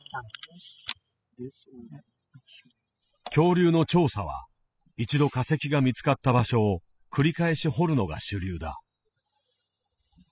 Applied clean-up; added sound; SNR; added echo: classical method spectral subtraction.